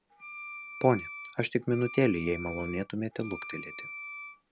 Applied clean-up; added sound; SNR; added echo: none; Wind instrument, woodwind instrument; 12 dB; none.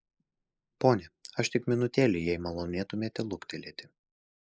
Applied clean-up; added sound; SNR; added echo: neural mask model Resemble Enhance denoiser.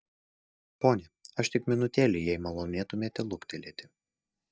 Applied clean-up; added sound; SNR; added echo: neural mask model DeepFilterNet 3.